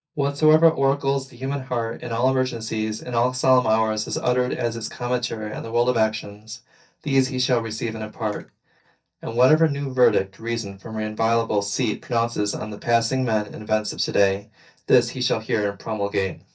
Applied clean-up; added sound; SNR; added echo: neural mask model DeepFilterNet 3.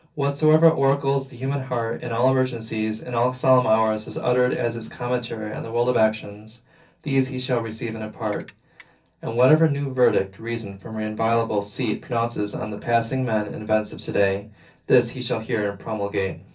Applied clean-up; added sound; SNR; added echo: none; Ratchet, pawl; 17 dB; reverberation time 0.3 s.